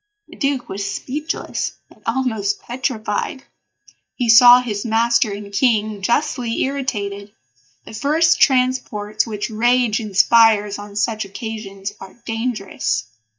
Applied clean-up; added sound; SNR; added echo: neural mask model DeepFilterNet 3.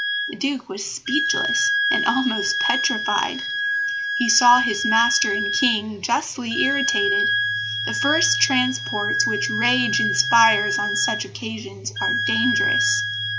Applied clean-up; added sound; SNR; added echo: none; Wind instrument, woodwind instrument; 0 dB; none.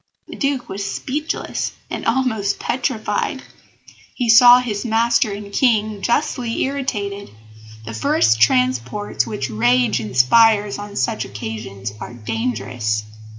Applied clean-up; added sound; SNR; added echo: none; none; none; none.